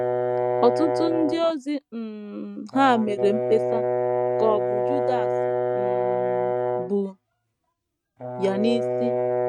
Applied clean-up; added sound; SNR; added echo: neural mask model RNNoise.